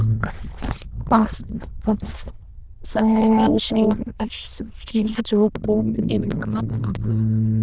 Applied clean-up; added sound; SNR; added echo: neural diffusion model UNIVERSE++.